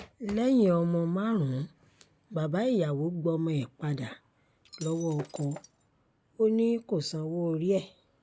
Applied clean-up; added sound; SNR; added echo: none; Shatter; 16 dB; none.